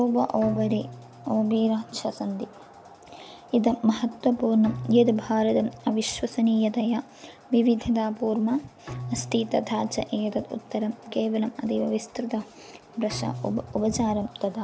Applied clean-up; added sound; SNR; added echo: none; Bowed string instrument; 17 dB; none.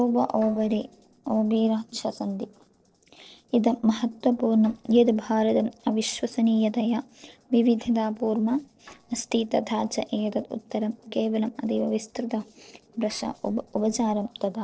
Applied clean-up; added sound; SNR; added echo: neural separator model SepFormer DNS4.